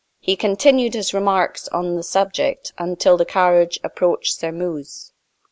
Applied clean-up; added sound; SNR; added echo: none; none; none; none.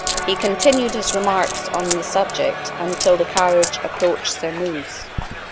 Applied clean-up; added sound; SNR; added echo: none; Crowd + Coin (dropping); 6 dB; none.